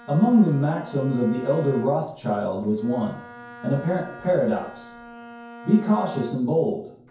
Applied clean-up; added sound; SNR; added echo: none; Bowed string instrument; 18 dB; reverberation time 0.6 s.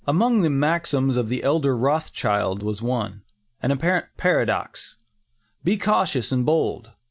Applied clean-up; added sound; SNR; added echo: none; none; none; none.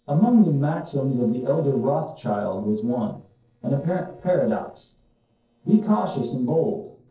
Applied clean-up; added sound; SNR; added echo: neural separator model SepFormer DNS4.